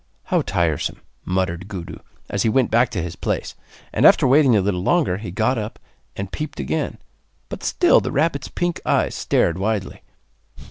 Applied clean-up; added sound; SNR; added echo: none; none; none; none.